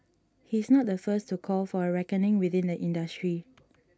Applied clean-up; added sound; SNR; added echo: none; none; none; none.